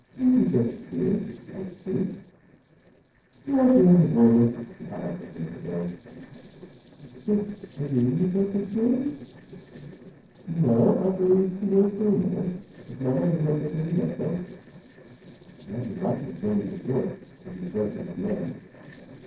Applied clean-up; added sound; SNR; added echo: neural separator model SepFormer DNS4.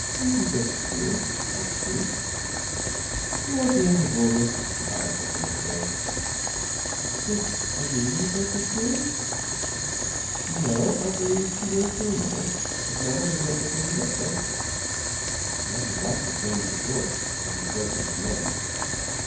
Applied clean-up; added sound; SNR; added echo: none; Boiling; -2 dB; reverberation time 0.9 s.